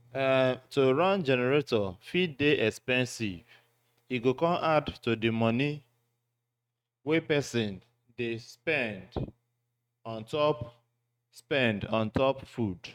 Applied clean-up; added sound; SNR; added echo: neural mask model RNNoise.